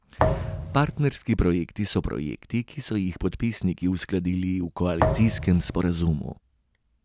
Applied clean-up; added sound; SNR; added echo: none; Thump, thud; 3 dB; none.